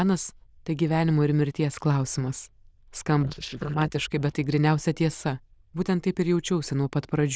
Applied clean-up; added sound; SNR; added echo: neural diffusion model UNIVERSE++.